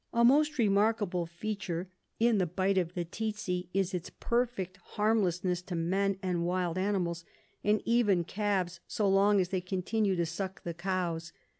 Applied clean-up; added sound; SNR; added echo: none; none; none; none.